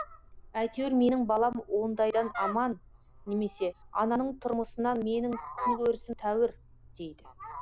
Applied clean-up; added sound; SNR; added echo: none; Fowl; 12 dB; none.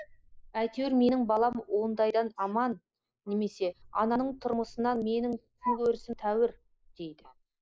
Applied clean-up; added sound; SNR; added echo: neural mask model Resemble Enhance denoiser.